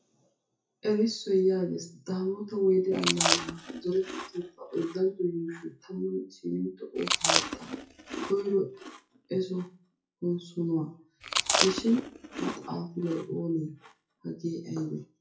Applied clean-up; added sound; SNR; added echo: classical method WPE with log-MMSE.